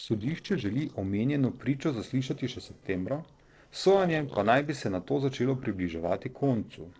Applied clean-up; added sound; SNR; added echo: neural separator model SepFormer DNS4.